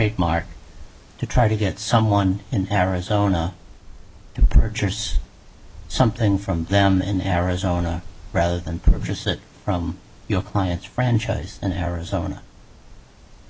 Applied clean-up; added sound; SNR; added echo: none; Wind; 19 dB; none.